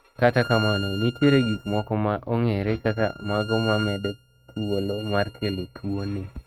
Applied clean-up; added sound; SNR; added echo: neural mask model RNNoise.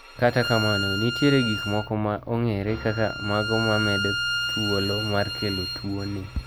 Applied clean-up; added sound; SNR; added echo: none; Bowed string instrument; 5 dB; none.